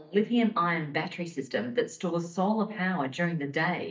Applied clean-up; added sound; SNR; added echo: neural mask model DeepFilterNet 3.